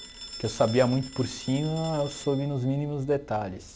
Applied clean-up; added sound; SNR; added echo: none; Telephone; 17 dB; none.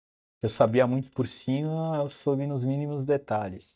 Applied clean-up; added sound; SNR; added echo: neural mask model DeepFilterNet 3.